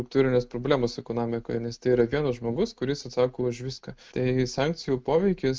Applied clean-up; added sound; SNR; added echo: none; none; none; none.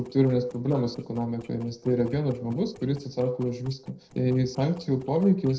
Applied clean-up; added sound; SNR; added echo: neural separator model SepFormer DNS4.